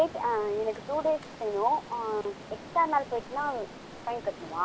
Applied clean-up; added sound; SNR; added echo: none; Stream; 14 dB; none.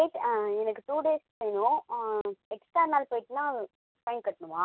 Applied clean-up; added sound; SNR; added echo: none; none; none; none.